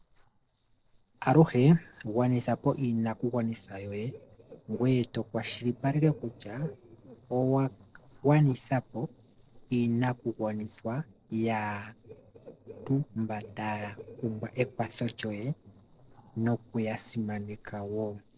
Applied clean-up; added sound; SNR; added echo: neural separator model SepFormer DNS4.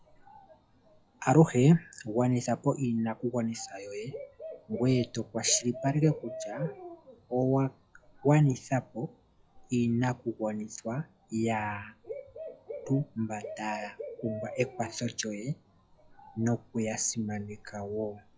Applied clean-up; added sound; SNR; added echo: classical method log-MMSE.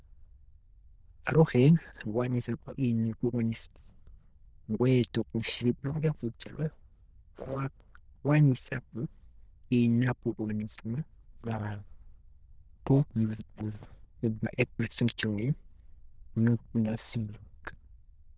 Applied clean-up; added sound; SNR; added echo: neural diffusion model UNIVERSE++.